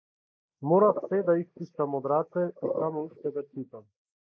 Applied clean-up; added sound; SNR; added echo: neural mask model Resemble Enhance denoiser.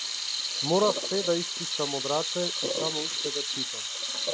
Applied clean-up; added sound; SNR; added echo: none; Sink (filling or washing) / Water tap, faucet; 0 dB; none.